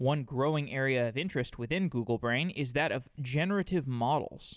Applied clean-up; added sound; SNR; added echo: none; none; none; none.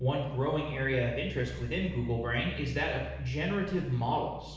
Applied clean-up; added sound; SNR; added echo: none; Engine; 13 dB; reverberation time 0.9 s.